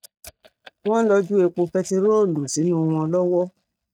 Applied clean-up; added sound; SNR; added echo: neural mask model DeepFilterNet 3.